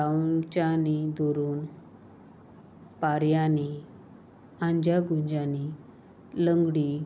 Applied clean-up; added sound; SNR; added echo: none; none; none; none.